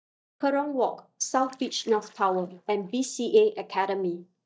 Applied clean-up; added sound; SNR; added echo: neural mask model DeepFilterNet 3.